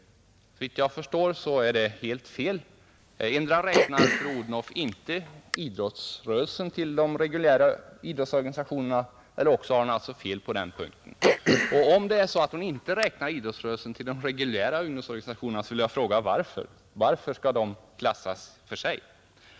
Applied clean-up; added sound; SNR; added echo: none; Cough; 1 dB; none.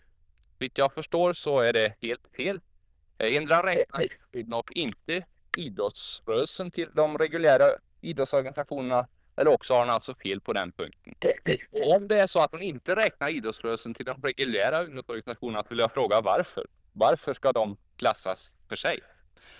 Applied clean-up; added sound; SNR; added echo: neural diffusion model UNIVERSE++.